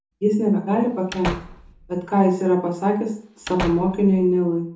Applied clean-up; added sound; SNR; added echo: none; Slam / Wood; 14 dB; reverberation time 1.0 s.